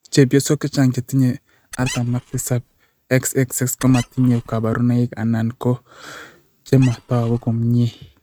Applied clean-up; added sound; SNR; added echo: neural mask model RNNoise.